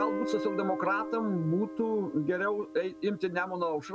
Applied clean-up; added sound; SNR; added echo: none; Guitar; 7 dB; none.